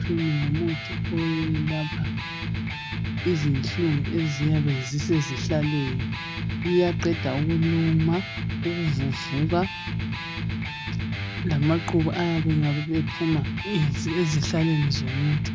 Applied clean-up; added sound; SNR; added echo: none; Electric guitar; 3 dB; none.